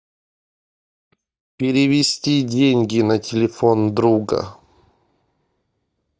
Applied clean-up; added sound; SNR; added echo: neural mask model DeepFilterNet 3.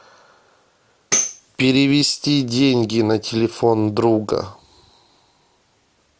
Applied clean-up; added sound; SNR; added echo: none; Tambourine; 6 dB; none.